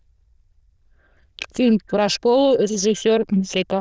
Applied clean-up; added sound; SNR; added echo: neural diffusion model UNIVERSE++.